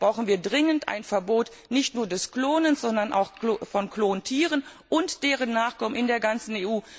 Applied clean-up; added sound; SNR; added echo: none; none; none; none.